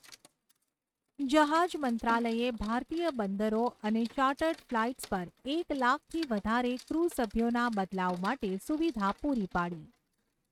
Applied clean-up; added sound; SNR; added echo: neural mask model RNNoise.